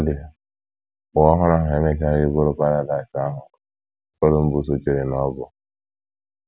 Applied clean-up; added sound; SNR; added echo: none; none; none; none.